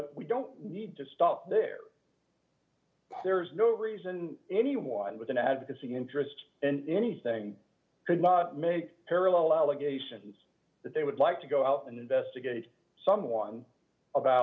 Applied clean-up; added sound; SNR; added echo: none; none; none; none.